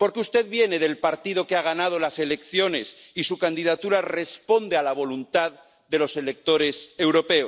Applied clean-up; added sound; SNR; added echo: none; none; none; none.